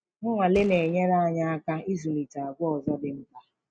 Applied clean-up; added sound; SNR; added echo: neural mask model RNNoise.